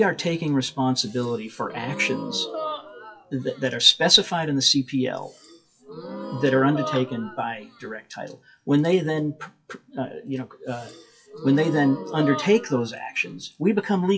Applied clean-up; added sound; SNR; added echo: classical method WPE with log-MMSE.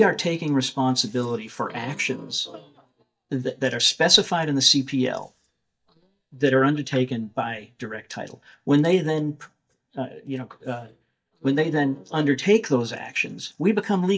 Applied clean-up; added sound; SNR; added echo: neural mask model DeepFilterNet 3.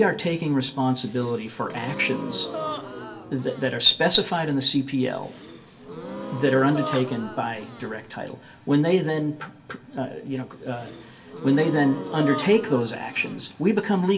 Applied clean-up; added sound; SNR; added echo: none; Gasp; 12 dB; reverberation time 0.2 s.